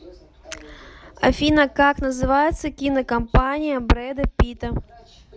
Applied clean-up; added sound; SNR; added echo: none; none; none; none.